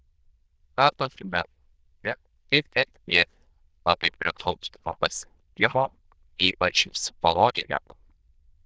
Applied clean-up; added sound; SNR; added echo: neural diffusion model UNIVERSE++.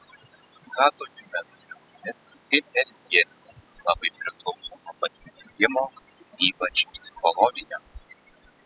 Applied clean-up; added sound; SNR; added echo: classical method spectral subtraction.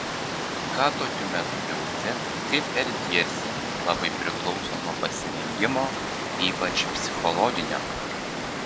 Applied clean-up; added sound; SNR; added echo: none; Water; 0 dB; none.